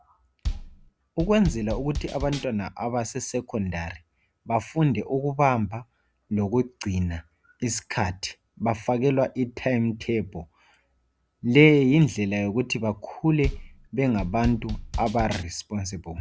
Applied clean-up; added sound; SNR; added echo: none; Bass drum / Snare drum / Drum kit; 7 dB; none.